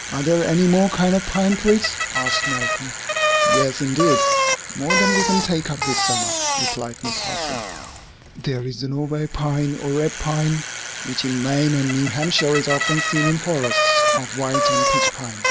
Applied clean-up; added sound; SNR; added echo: none; Bicycle; 1 dB; none.